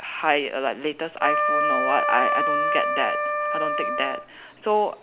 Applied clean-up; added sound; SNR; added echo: none; Wind instrument, woodwind instrument; -3 dB; none.